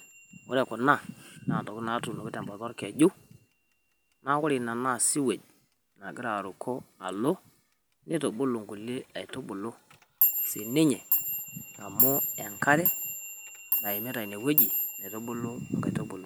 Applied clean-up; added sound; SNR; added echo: none; Clock; 3 dB; none.